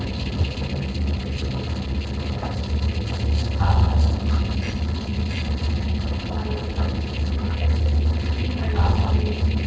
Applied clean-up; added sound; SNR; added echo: neural separator model SepFormer DNS4.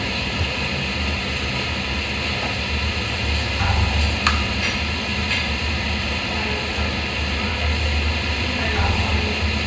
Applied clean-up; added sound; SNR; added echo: none; Drum; 13 dB; reverberation time 0.2 s.